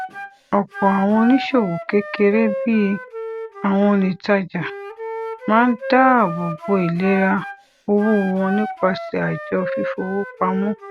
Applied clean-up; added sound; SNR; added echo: none; Wind instrument, woodwind instrument; 10 dB; none.